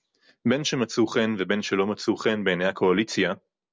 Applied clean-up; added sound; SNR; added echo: none; none; none; none.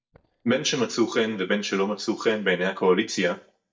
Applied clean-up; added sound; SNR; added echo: neural mask model DeepFilterNet 3.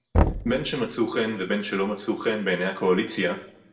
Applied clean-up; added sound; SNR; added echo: none; Knock; 3 dB; reverberation time 0.7 s.